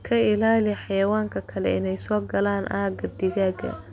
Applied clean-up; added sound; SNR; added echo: none; none; none; none.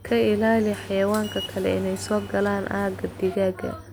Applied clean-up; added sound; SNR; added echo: none; Subway, metro, underground; 15 dB; none.